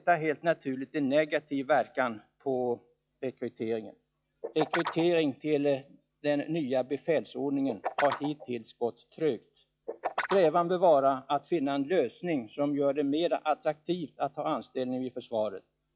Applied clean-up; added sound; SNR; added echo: classical method log-MMSE.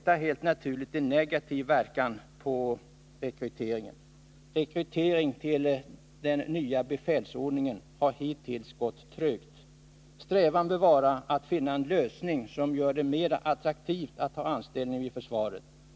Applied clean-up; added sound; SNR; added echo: none; none; none; none.